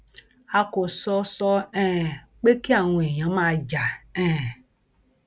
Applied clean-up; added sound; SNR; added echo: none; none; none; none.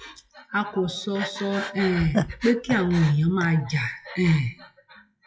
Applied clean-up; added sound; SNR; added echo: classical method WPE with log-MMSE.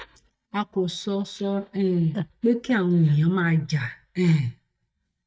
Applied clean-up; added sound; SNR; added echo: neural mask model DeepFilterNet 3.